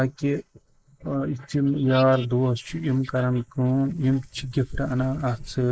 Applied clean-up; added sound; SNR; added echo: neural mask model Resemble Enhance denoiser.